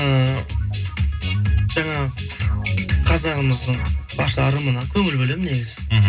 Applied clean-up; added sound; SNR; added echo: none; none; none; reverberation time 0.2 s.